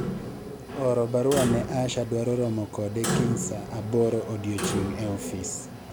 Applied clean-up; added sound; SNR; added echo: none; Clock; 5 dB; none.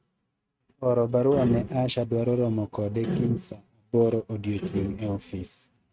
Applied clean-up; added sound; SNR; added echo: neural mask model RNNoise.